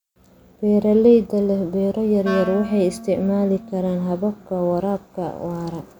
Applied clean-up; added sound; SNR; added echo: none; Wind instrument, woodwind instrument; 14 dB; none.